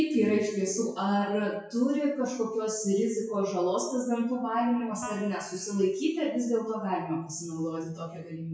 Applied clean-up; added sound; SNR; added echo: classical method WPE with log-MMSE.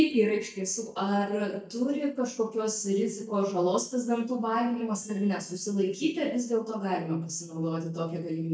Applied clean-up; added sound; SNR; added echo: neural mask model DeepFilterNet 3.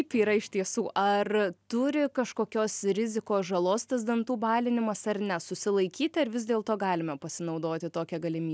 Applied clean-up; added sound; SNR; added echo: none; none; none; none.